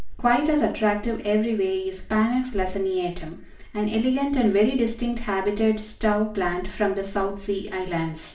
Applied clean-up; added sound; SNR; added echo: none; none; none; reverberation time 0.4 s.